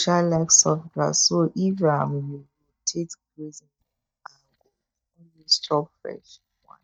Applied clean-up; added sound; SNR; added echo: neural mask model DeepFilterNet 3.